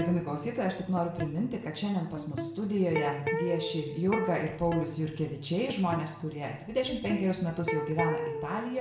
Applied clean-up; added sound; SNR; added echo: none; Electric guitar; 6 dB; reverberation time 0.7 s.